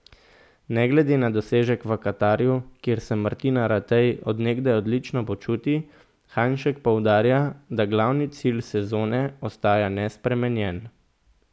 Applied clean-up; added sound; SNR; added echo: none; none; none; none.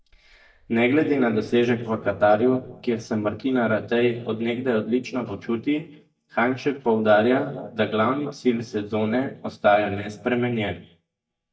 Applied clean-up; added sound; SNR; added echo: neural mask model DeepFilterNet 3.